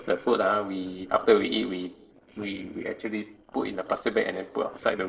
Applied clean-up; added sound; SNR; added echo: neural separator model SepFormer DNS4.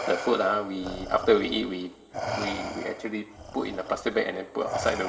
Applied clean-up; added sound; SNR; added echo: none; Respiratory sounds; 8 dB; reverberation time 2.6 s.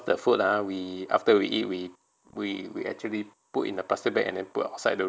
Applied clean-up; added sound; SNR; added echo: none; none; none; none.